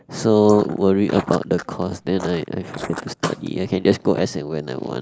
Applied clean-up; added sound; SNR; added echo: neural mask model Resemble Enhance denoiser.